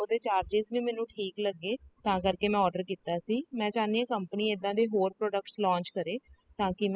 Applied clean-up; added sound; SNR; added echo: classical method spectral subtraction.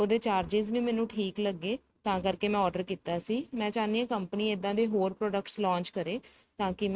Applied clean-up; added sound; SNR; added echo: neural mask model RNNoise.